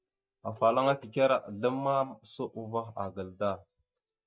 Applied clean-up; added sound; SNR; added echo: neural mask model DeepFilterNet 3.